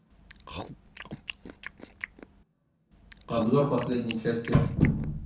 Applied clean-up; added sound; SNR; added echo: none; Chewing, mastication; 13 dB; reverberation time 0.5 s.